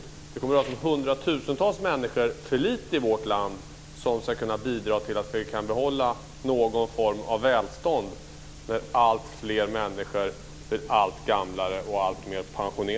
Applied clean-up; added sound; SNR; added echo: none; none; none; none.